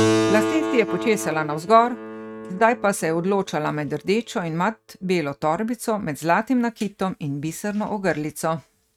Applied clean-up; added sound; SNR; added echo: neural mask model RNNoise.